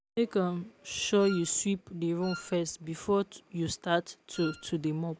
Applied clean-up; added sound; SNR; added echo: none; Wind instrument, woodwind instrument; 15 dB; none.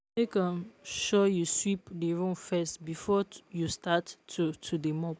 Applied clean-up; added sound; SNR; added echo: none; none; none; none.